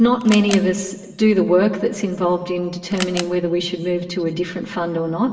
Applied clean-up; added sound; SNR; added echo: none; Camera; 17 dB; reverberation time 1.3 s.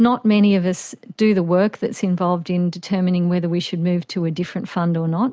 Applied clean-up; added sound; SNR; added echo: none; none; none; none.